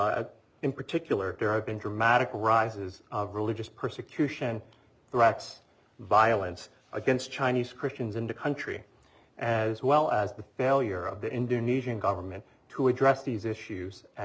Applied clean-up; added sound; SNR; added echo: none; none; none; none.